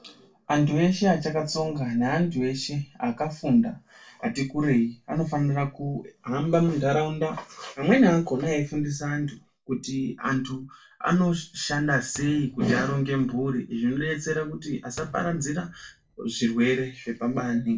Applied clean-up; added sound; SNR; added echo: neural separator model SepFormer DNS4.